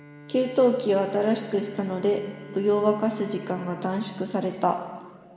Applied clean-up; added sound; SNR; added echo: none; Bowed string instrument; 19 dB; reverberation time 2.2 s.